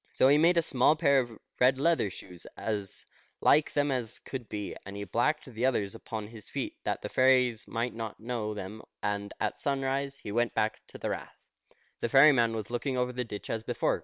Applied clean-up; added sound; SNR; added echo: neural separator model SepFormer WHAM!.